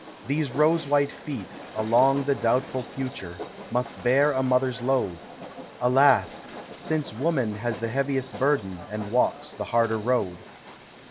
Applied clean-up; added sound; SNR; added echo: none; Train; 15 dB; none.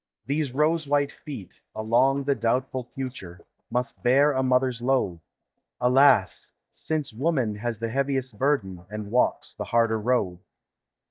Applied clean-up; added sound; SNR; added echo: neural mask model DeepFilterNet 3.